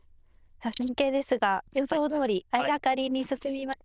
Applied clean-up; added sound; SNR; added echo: neural diffusion model UNIVERSE++.